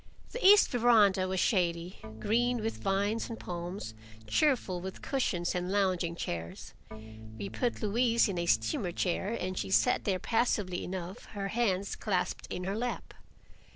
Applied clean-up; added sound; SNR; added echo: none; Organ; 14 dB; none.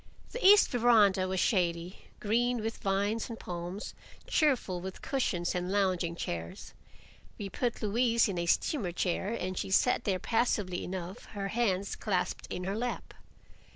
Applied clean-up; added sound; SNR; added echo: none; none; none; none.